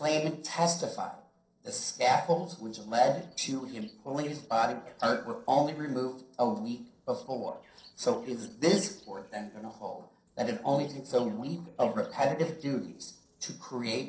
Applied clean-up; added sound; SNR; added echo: neural separator model SepFormer DNS4.